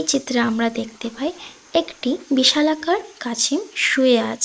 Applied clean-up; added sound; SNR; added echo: neural mask model Resemble Enhance denoiser.